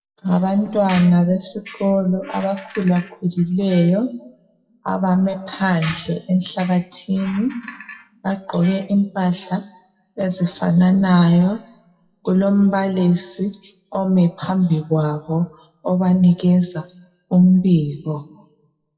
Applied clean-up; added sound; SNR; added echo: classical method WPE with log-MMSE.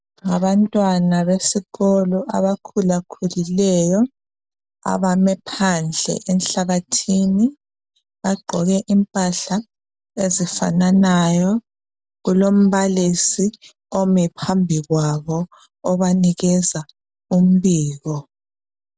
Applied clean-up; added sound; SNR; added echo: none; none; none; none.